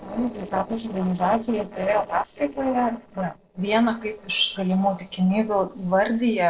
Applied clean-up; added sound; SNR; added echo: neural separator model SepFormer DNS4.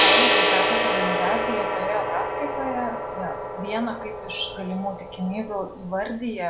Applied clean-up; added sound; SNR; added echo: none; Gong; -4 dB; reverberation time 0.5 s.